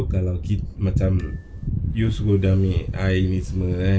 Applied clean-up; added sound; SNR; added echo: none; Marimba, xylophone; 14 dB; none.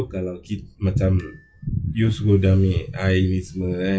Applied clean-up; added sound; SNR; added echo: classical method log-MMSE.